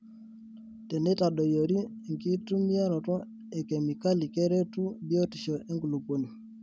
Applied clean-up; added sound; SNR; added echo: none; none; none; none.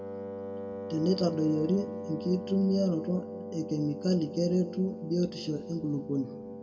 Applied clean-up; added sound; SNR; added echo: none; Wind instrument, woodwind instrument; 10 dB; reverberation time 1.0 s.